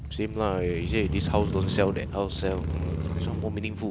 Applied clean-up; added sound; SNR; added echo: none; Motorcycle / Crow; 0 dB; none.